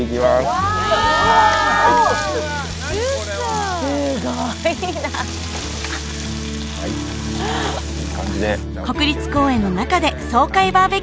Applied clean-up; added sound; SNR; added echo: none; none; none; none.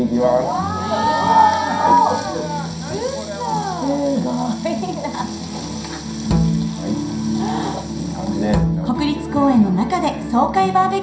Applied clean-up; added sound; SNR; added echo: none; Bowed string instrument; 4 dB; reverberation time 0.5 s.